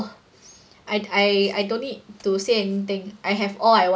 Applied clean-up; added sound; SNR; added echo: none; none; none; none.